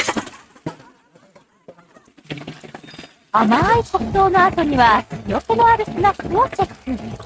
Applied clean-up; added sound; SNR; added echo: neural mask model RNNoise.